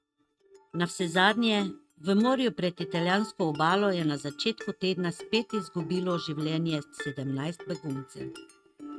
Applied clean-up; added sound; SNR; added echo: neural mask model RNNoise.